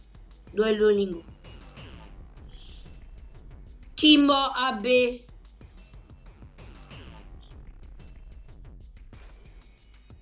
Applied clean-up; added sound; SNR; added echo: none; Drum kit; 18 dB; none.